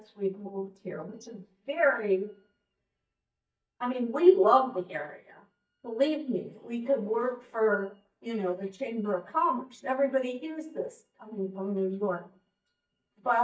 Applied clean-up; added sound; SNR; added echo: neural mask model DeepFilterNet 3.